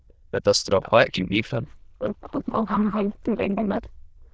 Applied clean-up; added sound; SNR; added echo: neural diffusion model UNIVERSE++.